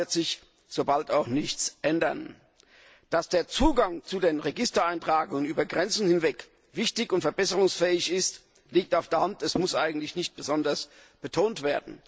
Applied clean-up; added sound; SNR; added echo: none; none; none; none.